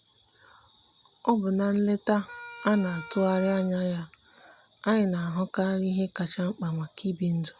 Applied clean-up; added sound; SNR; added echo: none; Wind instrument, woodwind instrument; 15 dB; none.